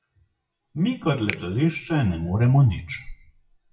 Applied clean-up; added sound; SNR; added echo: classical method WPE with log-MMSE.